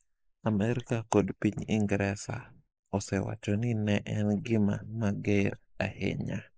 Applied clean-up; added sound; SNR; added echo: neural mask model Resemble Enhance denoiser.